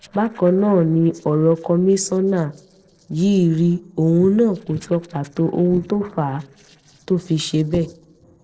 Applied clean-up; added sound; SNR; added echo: neural separator model SepFormer DNS4.